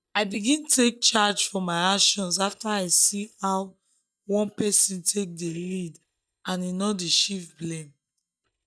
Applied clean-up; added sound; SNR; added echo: neural mask model DeepFilterNet 3.